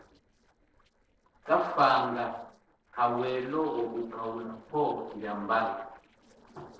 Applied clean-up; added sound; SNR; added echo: neural separator model SepFormer DNS4.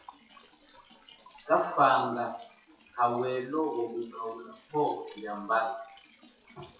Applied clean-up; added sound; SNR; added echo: classical method WPE with log-MMSE.